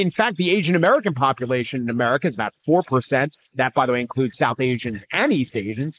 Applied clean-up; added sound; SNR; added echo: neural mask model Resemble Enhance denoiser.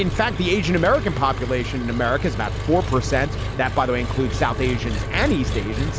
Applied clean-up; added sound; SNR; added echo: none; Engine; 4 dB; none.